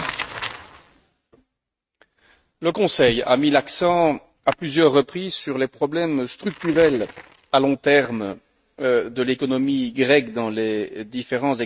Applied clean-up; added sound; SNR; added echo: neural mask model RNNoise.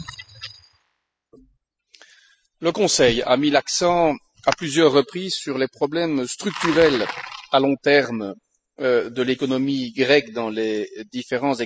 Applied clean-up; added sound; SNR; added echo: classical method spectral subtraction.